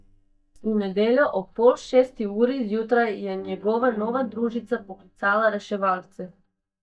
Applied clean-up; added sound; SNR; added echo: neural mask model DeepFilterNet 3.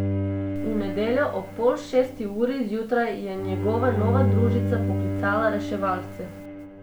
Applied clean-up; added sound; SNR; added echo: none; Bowed string instrument; 1 dB; none.